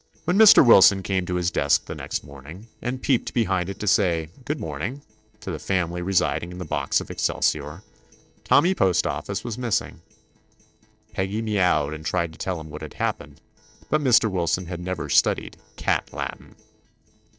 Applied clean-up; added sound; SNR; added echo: neural separator model SepFormer DNS4.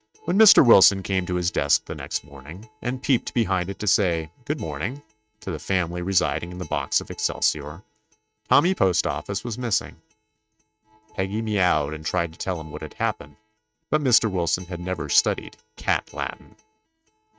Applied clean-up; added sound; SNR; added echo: neural mask model RNNoise.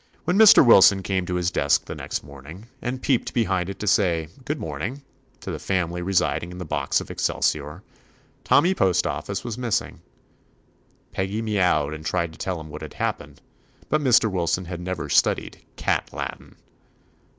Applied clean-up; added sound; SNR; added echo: none; none; none; none.